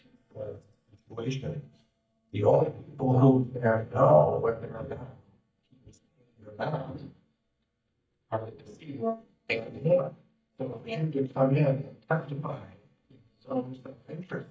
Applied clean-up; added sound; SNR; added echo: neural mask model DeepFilterNet 3.